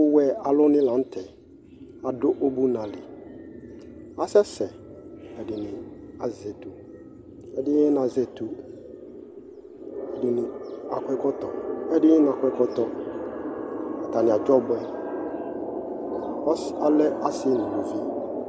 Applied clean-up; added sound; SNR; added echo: none; none; none; none.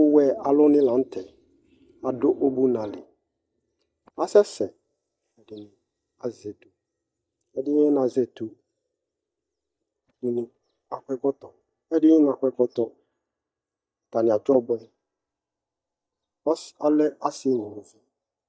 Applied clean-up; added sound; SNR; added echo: neural mask model DeepFilterNet 3.